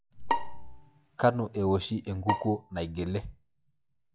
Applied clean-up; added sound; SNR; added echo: classical method log-MMSE.